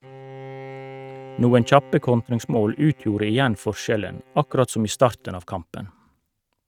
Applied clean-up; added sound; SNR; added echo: neural mask model RNNoise.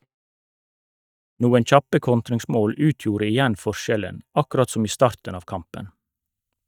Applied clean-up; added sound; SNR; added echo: neural mask model DeepFilterNet 3.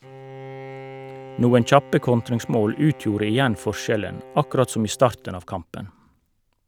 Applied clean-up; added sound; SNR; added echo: none; Bowed string instrument; 18 dB; none.